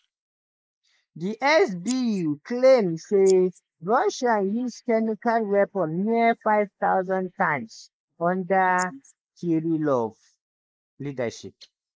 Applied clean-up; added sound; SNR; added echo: neural mask model Resemble Enhance denoiser.